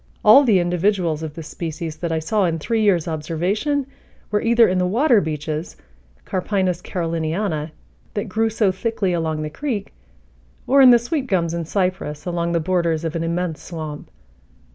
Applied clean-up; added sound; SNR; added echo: none; none; none; none.